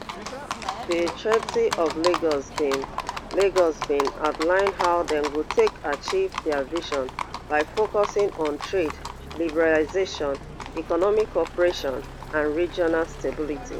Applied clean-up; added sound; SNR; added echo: none; Livestock, farm animals, working animals; 9 dB; none.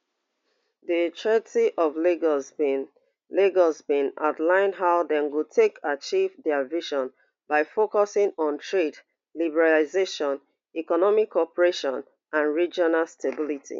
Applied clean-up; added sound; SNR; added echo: none; none; none; none.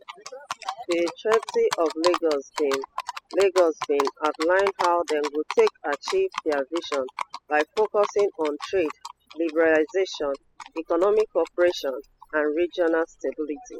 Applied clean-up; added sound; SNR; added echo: classical method spectral subtraction.